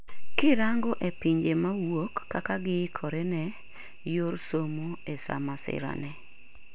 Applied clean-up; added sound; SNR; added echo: none; none; none; none.